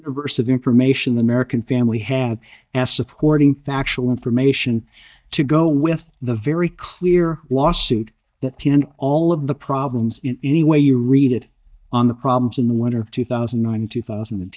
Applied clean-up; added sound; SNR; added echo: neural mask model DeepFilterNet 3.